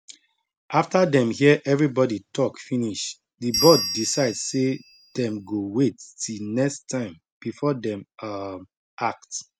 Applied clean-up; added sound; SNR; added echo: none; Bell; 5 dB; none.